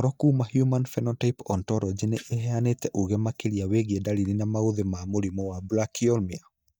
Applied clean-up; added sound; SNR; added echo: neural mask model DeepFilterNet 3.